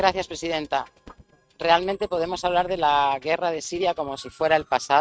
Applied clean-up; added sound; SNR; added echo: neural mask model RNNoise.